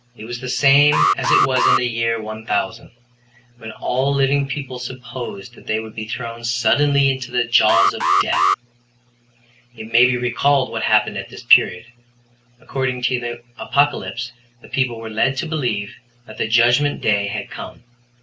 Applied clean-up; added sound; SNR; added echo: none; Alarm; -2 dB; none.